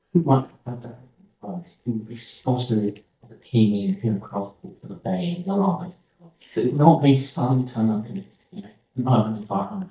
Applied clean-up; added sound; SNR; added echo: neural mask model DeepFilterNet 3.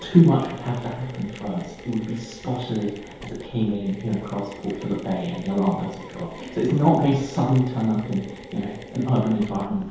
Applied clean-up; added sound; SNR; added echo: none; Mechanisms; 17 dB; reverberation time 0.8 s.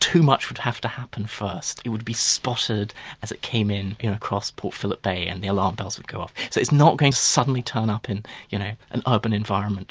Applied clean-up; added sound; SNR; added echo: none; none; none; none.